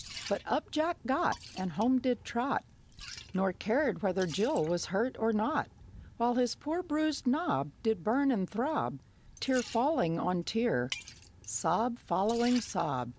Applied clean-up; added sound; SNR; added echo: none; Liquid; 18 dB; none.